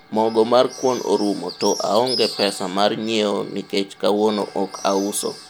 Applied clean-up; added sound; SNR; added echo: none; Bird; 13 dB; none.